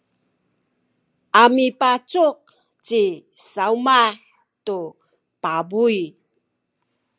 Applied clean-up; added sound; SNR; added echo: none; none; none; none.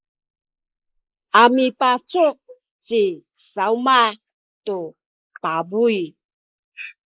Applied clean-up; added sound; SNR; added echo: neural mask model Resemble Enhance denoiser.